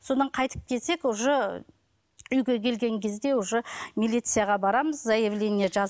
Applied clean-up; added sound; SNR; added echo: none; none; none; none.